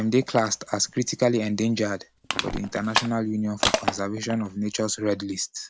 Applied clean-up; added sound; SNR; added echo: none; Crushing; 7 dB; none.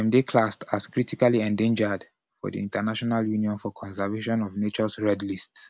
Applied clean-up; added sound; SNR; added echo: none; none; none; none.